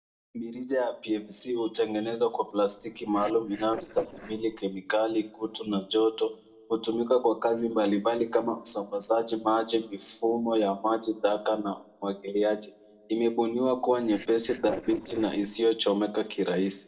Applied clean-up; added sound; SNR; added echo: neural separator model SepFormer DNS4.